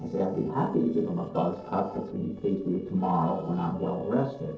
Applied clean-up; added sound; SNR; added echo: neural separator model SepFormer DNS4.